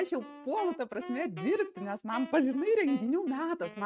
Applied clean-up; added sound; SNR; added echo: neural mask model RNNoise.